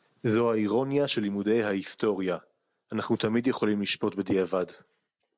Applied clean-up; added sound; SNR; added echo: none; none; none; none.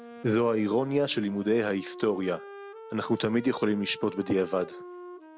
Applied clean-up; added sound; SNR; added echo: none; Wind instrument, woodwind instrument; 16 dB; none.